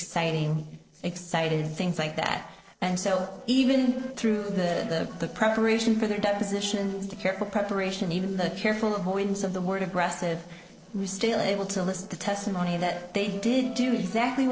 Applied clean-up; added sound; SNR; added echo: neural separator model SepFormer DNS4.